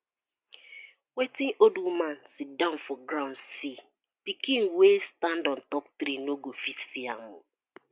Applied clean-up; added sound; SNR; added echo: none; none; none; none.